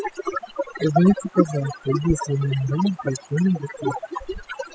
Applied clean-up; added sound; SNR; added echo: classical method spectral subtraction.